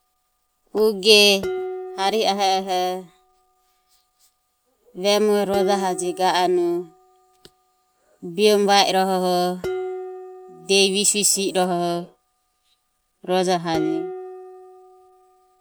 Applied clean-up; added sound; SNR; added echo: none; Dishes, pots, and pans; 13 dB; none.